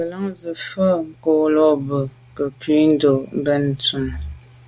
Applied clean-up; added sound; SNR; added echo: none; none; none; none.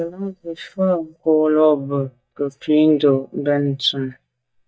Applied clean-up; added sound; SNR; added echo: neural mask model DeepFilterNet 3.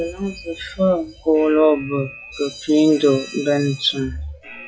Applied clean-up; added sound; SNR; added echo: classical method log-MMSE.